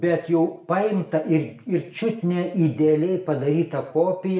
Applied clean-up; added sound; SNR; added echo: none; none; none; reverberation time 0.5 s.